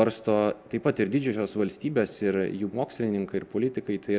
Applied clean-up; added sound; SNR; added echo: none; none; none; none.